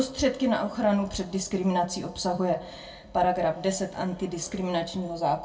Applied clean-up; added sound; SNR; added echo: none; none; none; reverberation time 0.2 s.